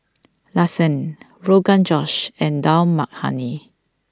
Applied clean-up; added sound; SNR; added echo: none; none; none; none.